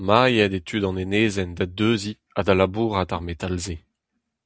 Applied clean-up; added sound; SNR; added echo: none; none; none; none.